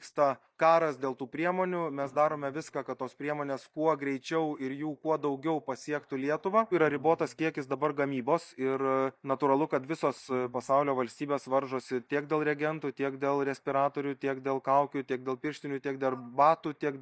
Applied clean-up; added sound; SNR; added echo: neural mask model DeepFilterNet 3.